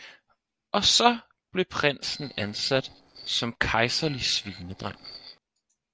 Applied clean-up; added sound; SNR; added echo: neural separator model SepFormer DNS4.